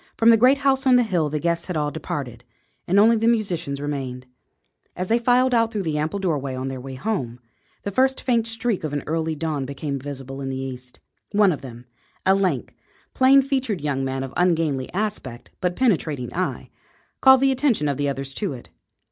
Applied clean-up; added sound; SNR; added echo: none; none; none; none.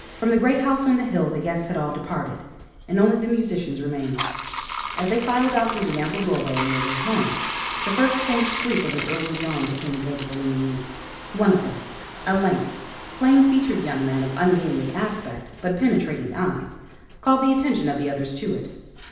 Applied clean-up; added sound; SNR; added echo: none; Bathtub (filling or washing); 10 dB; reverberation time 0.9 s.